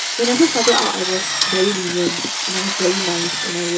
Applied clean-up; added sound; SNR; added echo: none; Drill; 1 dB; reverberation time 0.2 s.